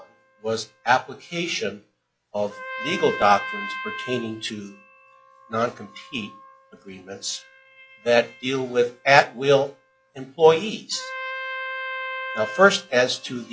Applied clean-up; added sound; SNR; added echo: classical method log-MMSE.